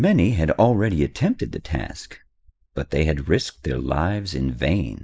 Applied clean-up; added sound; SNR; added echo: neural mask model Resemble Enhance denoiser.